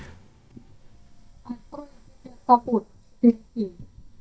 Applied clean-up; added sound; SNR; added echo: neural mask model DeepFilterNet 3.